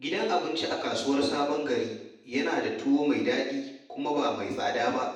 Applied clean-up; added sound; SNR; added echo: none; none; none; reverberation time 0.8 s.